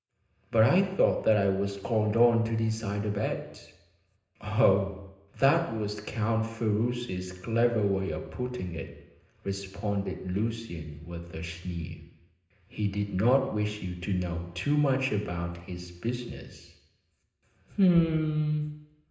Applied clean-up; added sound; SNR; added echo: none; none; none; reverberation time 0.9 s.